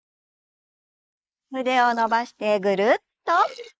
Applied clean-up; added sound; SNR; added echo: neural mask model Resemble Enhance denoiser.